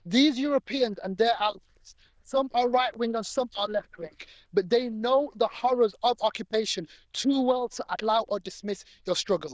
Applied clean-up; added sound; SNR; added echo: neural diffusion model UNIVERSE++.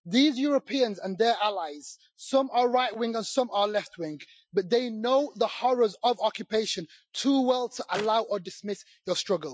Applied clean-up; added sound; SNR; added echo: classical method Wiener filter.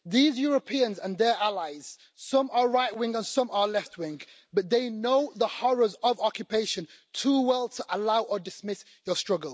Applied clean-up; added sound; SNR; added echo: none; none; none; none.